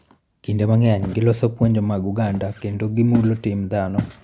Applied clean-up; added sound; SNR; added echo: none; Walk, footsteps; 14 dB; none.